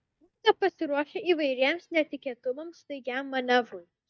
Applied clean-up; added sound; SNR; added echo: neural mask model DeepFilterNet 3.